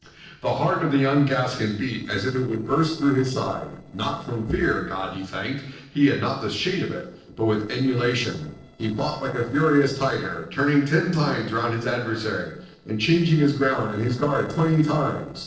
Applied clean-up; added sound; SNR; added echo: neural separator model SepFormer DNS4.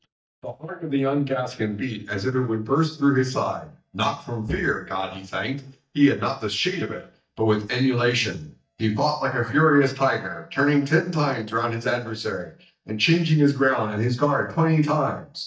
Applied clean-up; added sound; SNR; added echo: neural mask model DeepFilterNet 3.